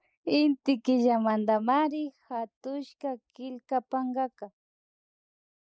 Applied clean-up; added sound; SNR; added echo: neural mask model Resemble Enhance denoiser.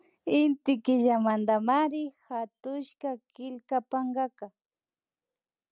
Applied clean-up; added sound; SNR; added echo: none; none; none; none.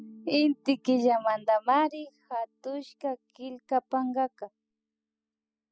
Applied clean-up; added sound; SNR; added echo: classical method spectral subtraction.